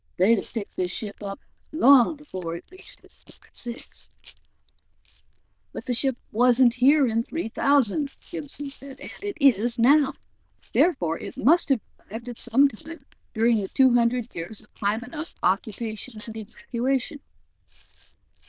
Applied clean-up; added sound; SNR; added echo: neural diffusion model UNIVERSE++.